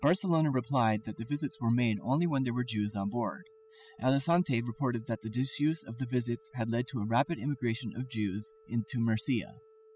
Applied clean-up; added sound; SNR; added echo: classical method spectral subtraction.